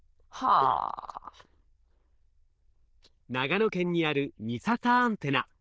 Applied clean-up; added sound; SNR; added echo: neural diffusion model UNIVERSE++.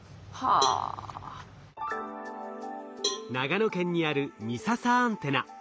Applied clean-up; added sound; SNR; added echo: none; Cowbell; 10 dB; none.